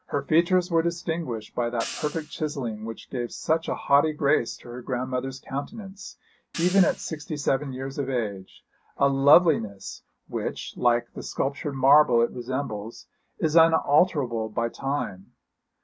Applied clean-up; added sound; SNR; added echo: none; Hi-hat; 17 dB; none.